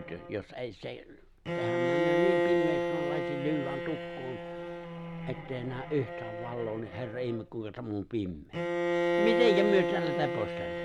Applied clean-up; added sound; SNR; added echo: none; Bowed string instrument; -2 dB; none.